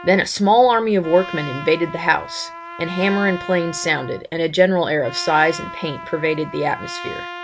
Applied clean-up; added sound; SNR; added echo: none; Trumpet; 14 dB; none.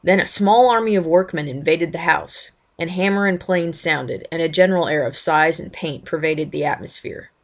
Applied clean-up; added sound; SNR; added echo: none; none; none; none.